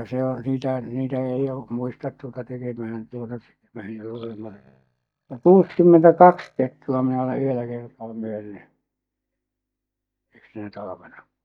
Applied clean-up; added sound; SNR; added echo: neural mask model DeepFilterNet 3.